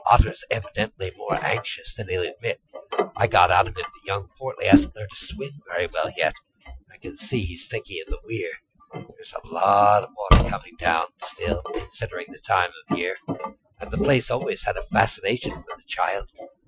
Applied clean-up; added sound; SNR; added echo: classical method Wiener filter.